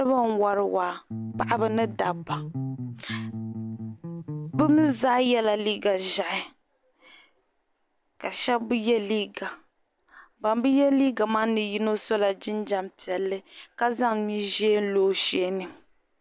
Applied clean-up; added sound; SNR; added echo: none; Bass guitar; 7 dB; none.